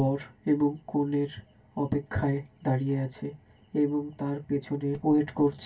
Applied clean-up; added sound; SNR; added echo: none; none; none; reverberation time 0.1 s.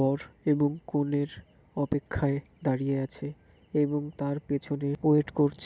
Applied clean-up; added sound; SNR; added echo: none; none; none; none.